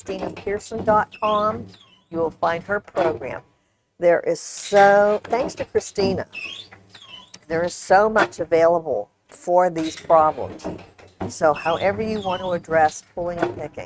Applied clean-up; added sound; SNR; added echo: neural mask model RNNoise.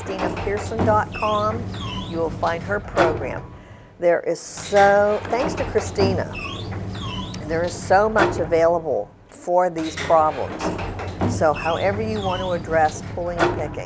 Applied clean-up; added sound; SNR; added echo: none; Sliding door; 5 dB; none.